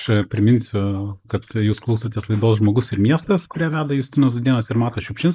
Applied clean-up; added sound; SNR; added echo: neural mask model Resemble Enhance denoiser.